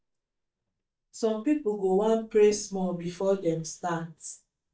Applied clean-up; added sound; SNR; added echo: neural mask model DeepFilterNet 3.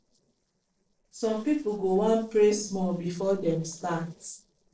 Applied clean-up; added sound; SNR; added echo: neural separator model SepFormer DNS4.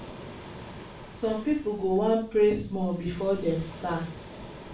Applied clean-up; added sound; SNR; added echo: none; Waves, surf; 15 dB; reverberation time 0.3 s.